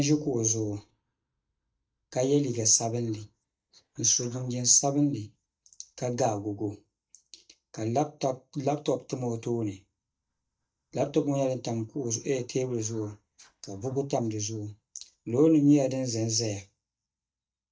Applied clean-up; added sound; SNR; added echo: neural mask model DeepFilterNet 3.